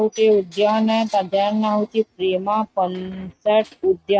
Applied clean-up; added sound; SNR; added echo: neural mask model RNNoise.